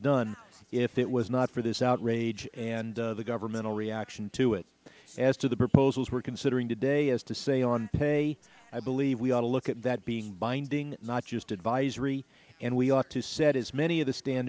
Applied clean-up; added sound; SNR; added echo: none; none; none; none.